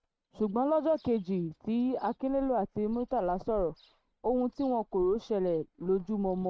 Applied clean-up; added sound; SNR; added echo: neural mask model RNNoise.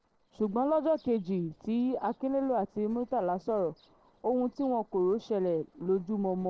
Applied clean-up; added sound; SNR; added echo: neural separator model SepFormer DNS4.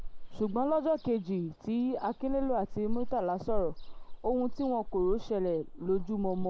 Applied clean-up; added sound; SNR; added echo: neural mask model Resemble Enhance denoiser.